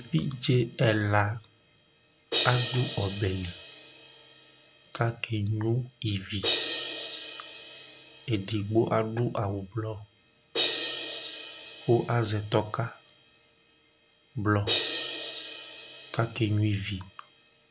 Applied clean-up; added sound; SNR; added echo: none; Crash cymbal; 8 dB; none.